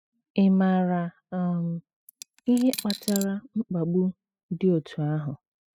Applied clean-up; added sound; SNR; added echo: classical method spectral subtraction.